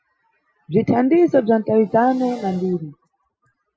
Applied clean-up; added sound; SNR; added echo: classical method Wiener filter.